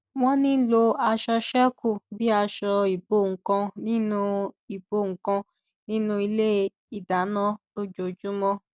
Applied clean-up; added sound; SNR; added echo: none; none; none; none.